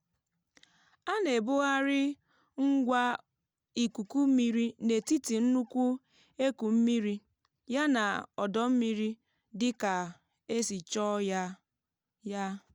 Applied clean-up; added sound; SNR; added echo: none; none; none; none.